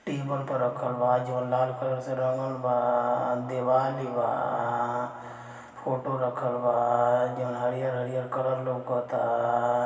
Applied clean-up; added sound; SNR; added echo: none; none; none; reverberation time 2.4 s.